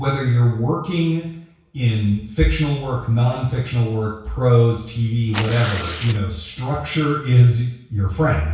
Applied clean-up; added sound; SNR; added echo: none; Tearing; 11 dB; reverberation time 0.6 s.